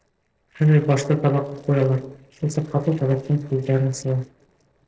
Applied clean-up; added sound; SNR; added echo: neural separator model SepFormer DNS4.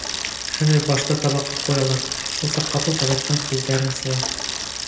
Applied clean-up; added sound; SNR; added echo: none; Bicycle; 3 dB; reverberation time 0.8 s.